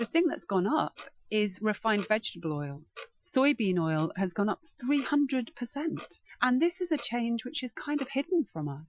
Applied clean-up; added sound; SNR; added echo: classical method Wiener filter.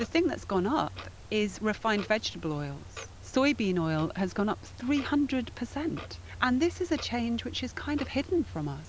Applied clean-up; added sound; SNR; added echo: none; Clock; 14 dB; none.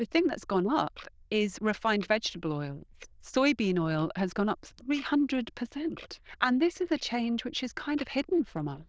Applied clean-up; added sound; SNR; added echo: neural diffusion model UNIVERSE++.